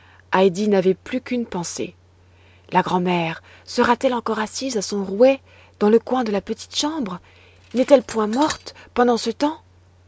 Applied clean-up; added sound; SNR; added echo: none; Tools; 16 dB; none.